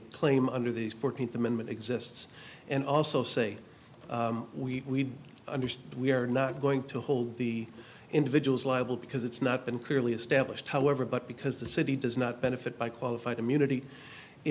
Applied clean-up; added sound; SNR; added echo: none; none; none; none.